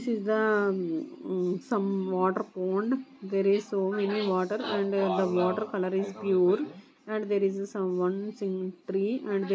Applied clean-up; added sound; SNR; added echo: none; none; none; none.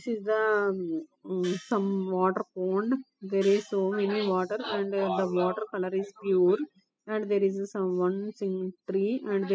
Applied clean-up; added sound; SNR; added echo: classical method spectral subtraction.